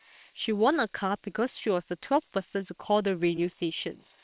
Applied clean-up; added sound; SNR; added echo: neural separator model SepFormer WHAM!.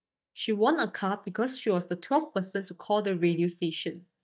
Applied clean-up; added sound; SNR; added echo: neural mask model DeepFilterNet 3.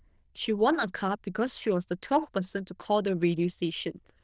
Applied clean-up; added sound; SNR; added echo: neural diffusion model UNIVERSE++.